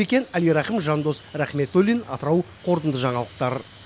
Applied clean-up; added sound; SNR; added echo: none; none; none; none.